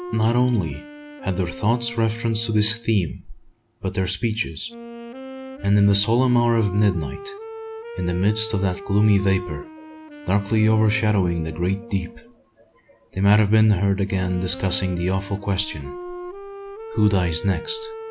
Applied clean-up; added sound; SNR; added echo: none; Wind instrument, woodwind instrument; 14 dB; none.